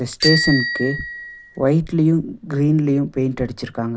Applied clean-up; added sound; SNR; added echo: none; Bicycle bell; 6 dB; none.